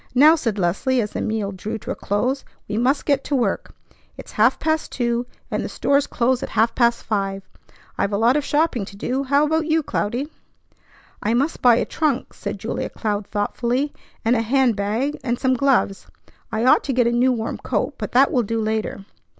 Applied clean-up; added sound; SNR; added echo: none; none; none; none.